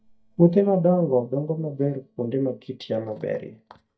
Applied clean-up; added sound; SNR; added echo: neural mask model DeepFilterNet 3.